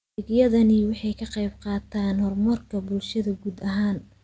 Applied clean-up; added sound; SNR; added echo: none; none; none; none.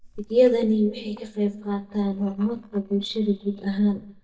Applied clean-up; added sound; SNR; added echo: neural mask model DeepFilterNet 3.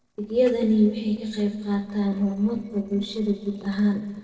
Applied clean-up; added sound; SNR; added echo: neural separator model SepFormer DNS4.